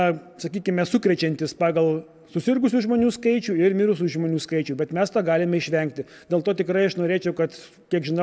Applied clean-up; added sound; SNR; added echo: none; none; none; none.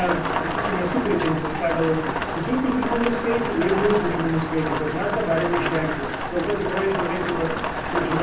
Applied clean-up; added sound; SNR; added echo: none; Rain; 2 dB; reverberation time 0.6 s.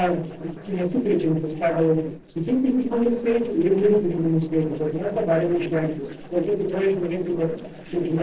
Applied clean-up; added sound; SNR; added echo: neural separator model SepFormer DNS4.